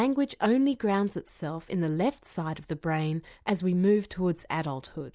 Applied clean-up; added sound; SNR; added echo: none; none; none; none.